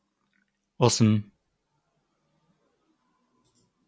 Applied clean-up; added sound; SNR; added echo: none; none; none; none.